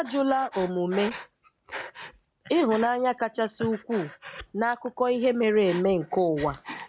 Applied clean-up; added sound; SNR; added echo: none; Breathing; 16 dB; none.